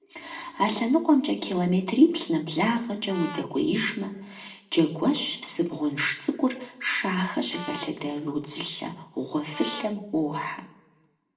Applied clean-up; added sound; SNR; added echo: none; Brass instrument; 15 dB; reverberation time 0.7 s.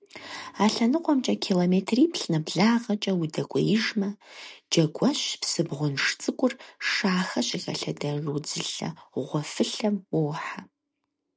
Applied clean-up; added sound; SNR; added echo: none; none; none; none.